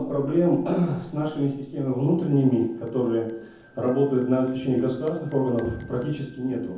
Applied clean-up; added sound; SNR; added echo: none; Bell; 17 dB; reverberation time 0.7 s.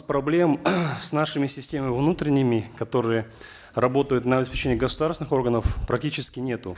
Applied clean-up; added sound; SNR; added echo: none; none; none; none.